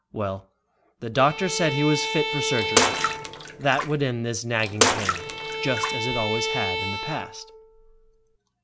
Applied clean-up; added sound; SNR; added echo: none; Bathtub (filling or washing) / Water / Splash, splatter + Bowed string instrument; 0 dB; none.